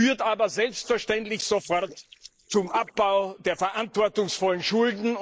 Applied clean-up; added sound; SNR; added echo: neural mask model Resemble Enhance denoiser.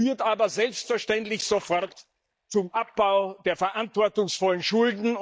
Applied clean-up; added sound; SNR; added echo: neural mask model DeepFilterNet 3.